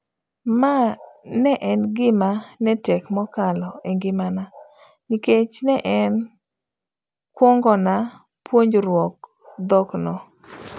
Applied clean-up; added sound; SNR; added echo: none; none; none; none.